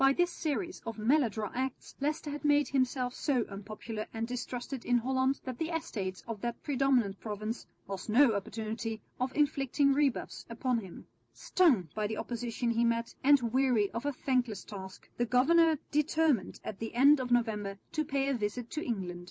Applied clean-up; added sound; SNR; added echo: none; none; none; none.